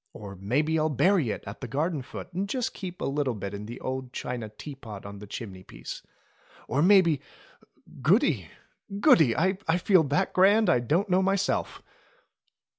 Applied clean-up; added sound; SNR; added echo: none; none; none; none.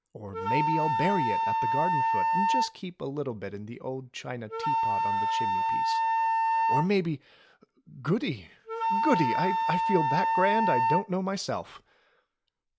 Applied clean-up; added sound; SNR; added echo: none; Wind instrument, woodwind instrument; -3 dB; none.